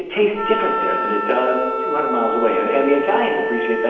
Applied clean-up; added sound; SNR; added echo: none; Wind instrument, woodwind instrument; 2 dB; reverberation time 1.0 s.